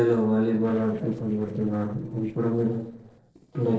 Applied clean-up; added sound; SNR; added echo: neural separator model SepFormer DNS4.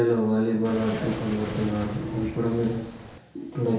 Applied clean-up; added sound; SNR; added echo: none; Waves, surf; 12 dB; reverberation time 0.6 s.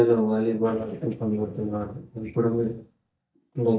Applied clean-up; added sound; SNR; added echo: neural mask model DeepFilterNet 3.